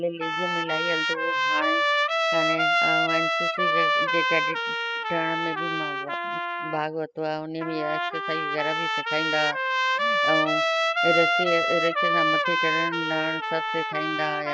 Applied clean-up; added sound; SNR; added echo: classical method spectral subtraction.